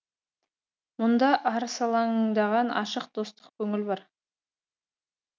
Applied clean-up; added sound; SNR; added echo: none; none; none; none.